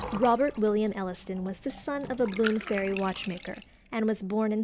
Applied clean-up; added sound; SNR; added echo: none; Bathtub (filling or washing) / Water; 14 dB; none.